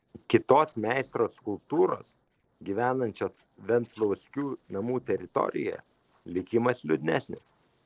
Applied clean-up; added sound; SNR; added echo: neural separator model SepFormer DNS4.